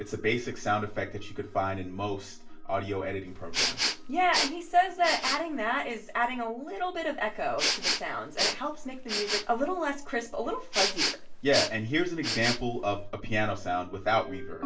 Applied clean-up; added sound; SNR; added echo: none; Respiratory sounds; 3 dB; reverberation time 0.3 s.